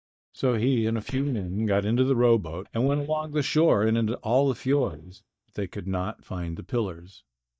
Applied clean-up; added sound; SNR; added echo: neural mask model DeepFilterNet 3.